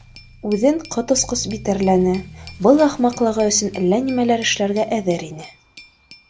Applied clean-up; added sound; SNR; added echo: none; Accelerating, revving, vroom / Motor vehicle (road) + Glass; 20 dB; none.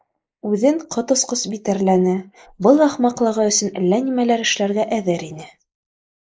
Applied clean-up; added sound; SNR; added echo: neural mask model Resemble Enhance denoiser.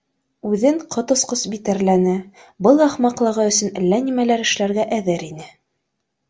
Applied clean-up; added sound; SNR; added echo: none; none; none; none.